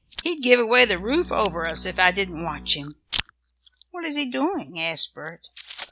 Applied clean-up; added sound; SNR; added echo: none; Bowed string instrument + Chewing, mastication; 13 dB; none.